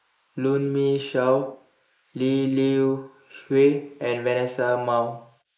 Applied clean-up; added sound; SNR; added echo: neural mask model Resemble Enhance denoiser.